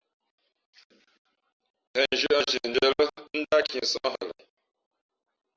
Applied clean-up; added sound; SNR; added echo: none; none; none; none.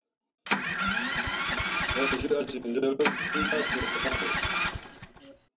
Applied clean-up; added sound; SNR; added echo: none; Engine starting; -4 dB; reverberation time 0.3 s.